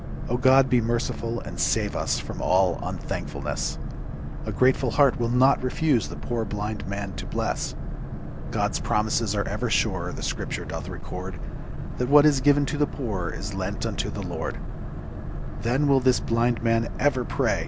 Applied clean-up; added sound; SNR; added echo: none; Boat, Water vehicle; 5 dB; none.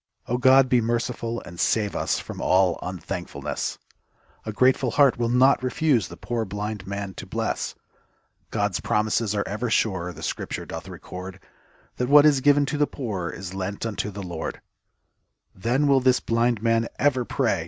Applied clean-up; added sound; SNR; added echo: none; none; none; none.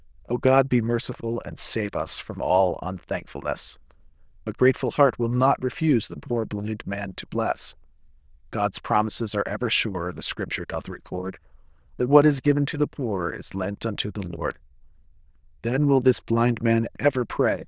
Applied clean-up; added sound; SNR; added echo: neural diffusion model UNIVERSE++.